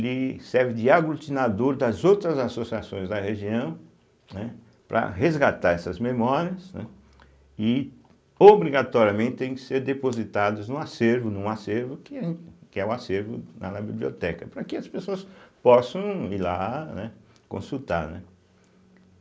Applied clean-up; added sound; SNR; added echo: none; none; none; none.